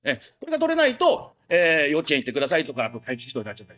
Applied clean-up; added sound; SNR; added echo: neural mask model DeepFilterNet 3.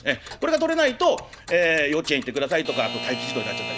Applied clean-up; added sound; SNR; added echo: none; Alarm / Clock; 12 dB; none.